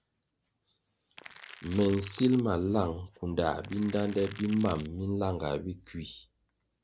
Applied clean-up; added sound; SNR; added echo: none; Crackle; 17 dB; none.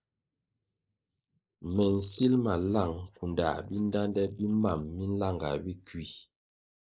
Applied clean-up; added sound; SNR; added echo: neural mask model Resemble Enhance denoiser.